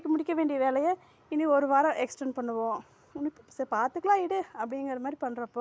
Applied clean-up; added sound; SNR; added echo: none; none; none; none.